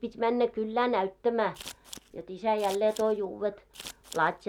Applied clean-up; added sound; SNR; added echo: none; Scissors; 17 dB; none.